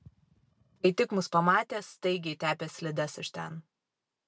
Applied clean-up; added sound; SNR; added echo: none; none; none; none.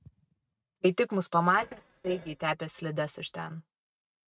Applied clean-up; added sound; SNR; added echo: neural mask model RNNoise.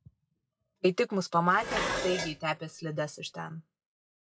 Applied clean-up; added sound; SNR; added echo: classical method log-MMSE.